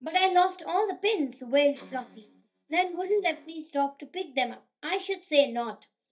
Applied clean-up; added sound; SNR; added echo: neural mask model DeepFilterNet 3.